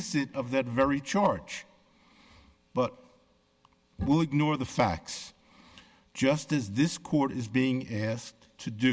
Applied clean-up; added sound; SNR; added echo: none; none; none; none.